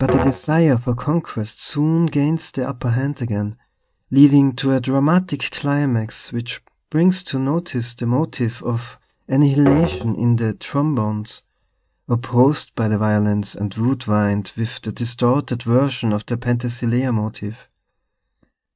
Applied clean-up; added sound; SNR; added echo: neural mask model RNNoise.